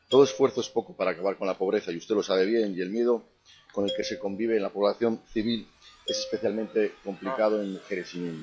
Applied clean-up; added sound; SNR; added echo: classical method log-MMSE.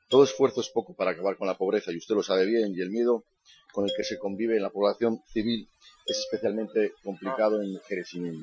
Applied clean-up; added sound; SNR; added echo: classical method Wiener filter.